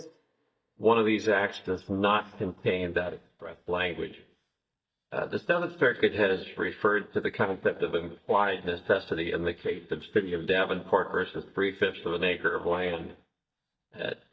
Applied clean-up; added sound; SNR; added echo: neural mask model DeepFilterNet 3.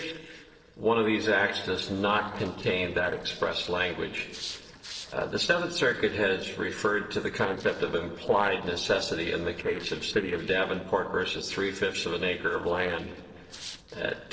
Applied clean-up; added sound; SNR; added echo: neural separator model SepFormer DNS4.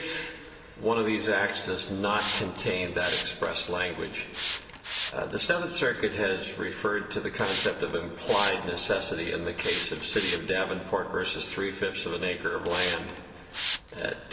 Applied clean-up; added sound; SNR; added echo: none; Hiss; 6 dB; reverberation time 2.1 s.